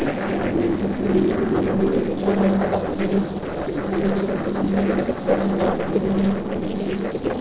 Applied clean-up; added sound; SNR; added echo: neural separator model SepFormer DNS4.